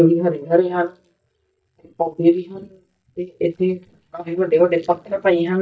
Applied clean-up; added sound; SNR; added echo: neural mask model DeepFilterNet 3.